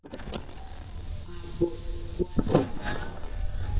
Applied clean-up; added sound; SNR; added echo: neural mask model DeepFilterNet 3.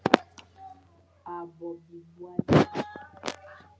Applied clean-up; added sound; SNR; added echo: none; none; none; none.